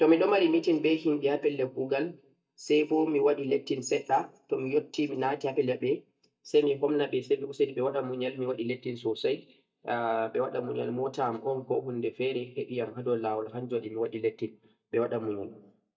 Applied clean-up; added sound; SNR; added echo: neural mask model DeepFilterNet 3.